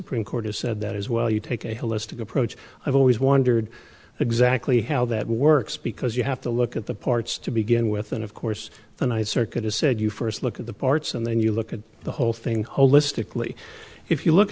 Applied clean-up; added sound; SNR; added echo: none; none; none; none.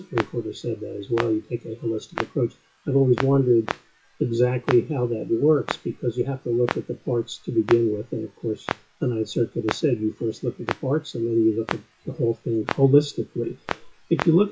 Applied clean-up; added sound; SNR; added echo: classical method WPE with log-MMSE.